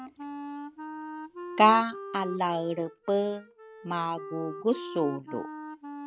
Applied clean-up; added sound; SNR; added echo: none; Wind instrument, woodwind instrument; 11 dB; none.